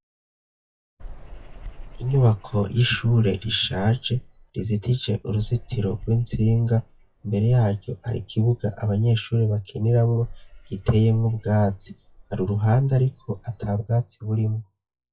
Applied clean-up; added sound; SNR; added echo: classical method WPE with log-MMSE.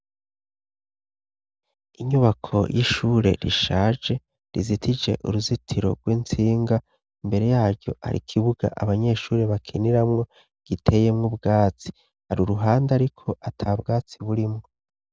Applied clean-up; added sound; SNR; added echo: none; none; none; none.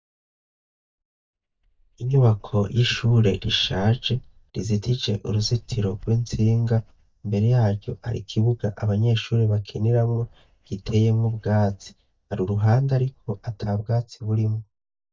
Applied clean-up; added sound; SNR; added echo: neural mask model DeepFilterNet 3.